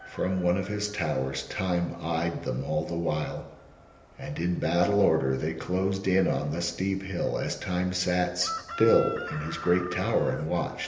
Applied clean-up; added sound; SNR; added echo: none; Chicken, rooster; 16 dB; reverberation time 1.4 s.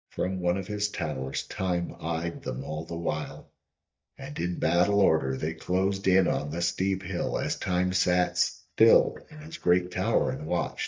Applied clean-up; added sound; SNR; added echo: neural mask model DeepFilterNet 3.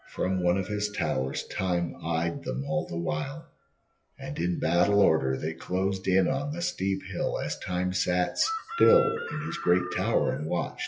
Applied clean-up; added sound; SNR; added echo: classical method WPE with log-MMSE.